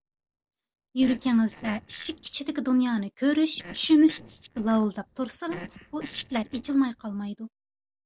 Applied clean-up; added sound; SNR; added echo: neural separator model SepFormer DNS4.